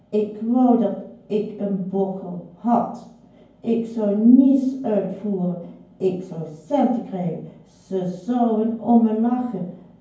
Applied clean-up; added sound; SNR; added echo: none; none; none; reverberation time 0.9 s.